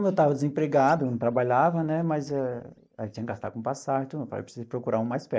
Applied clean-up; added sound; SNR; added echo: neural mask model DeepFilterNet 3.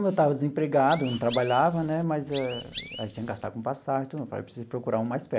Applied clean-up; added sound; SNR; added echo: none; Chirp, tweet; 4 dB; none.